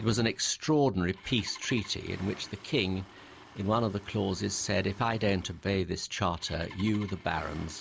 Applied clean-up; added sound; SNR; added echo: none; Engine starting; 20 dB; none.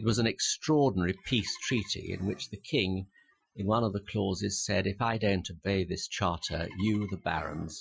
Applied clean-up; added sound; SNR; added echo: classical method Wiener filter.